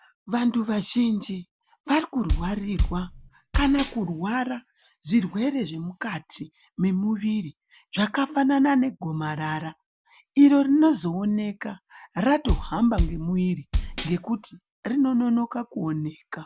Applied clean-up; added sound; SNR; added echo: none; Bass drum; 3 dB; none.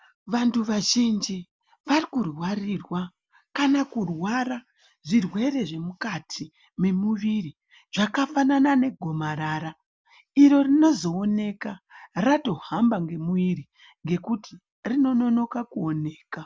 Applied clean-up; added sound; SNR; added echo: none; none; none; none.